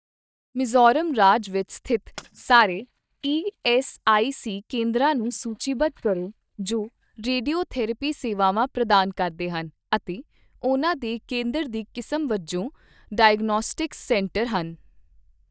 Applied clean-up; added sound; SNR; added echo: neural mask model DeepFilterNet 3.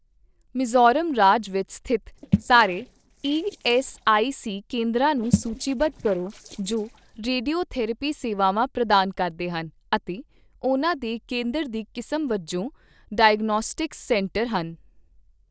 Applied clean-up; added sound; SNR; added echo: neural separator model SepFormer DNS4.